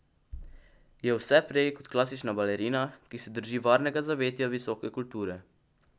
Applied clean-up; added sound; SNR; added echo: none; none; none; none.